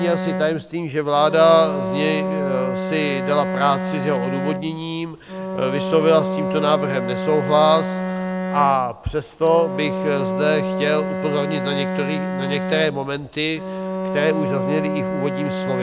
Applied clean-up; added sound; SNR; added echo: none; Bowed string instrument; 3 dB; none.